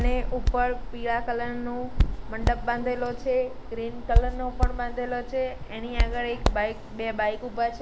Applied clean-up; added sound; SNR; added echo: none; Hands; -2 dB; none.